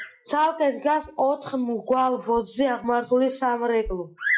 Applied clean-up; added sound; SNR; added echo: classical method log-MMSE.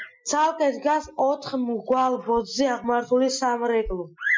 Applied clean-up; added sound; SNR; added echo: classical method Wiener filter.